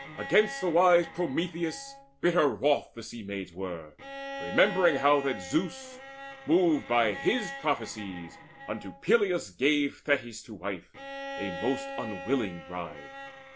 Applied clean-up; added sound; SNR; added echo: none; Bowed string instrument; 13 dB; none.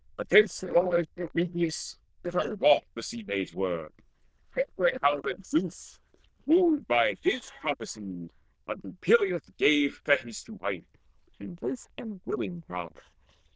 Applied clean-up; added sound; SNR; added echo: neural diffusion model UNIVERSE++.